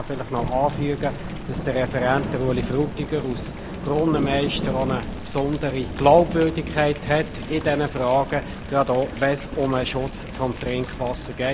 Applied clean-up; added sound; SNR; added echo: none; Thunder / Rain; 8 dB; none.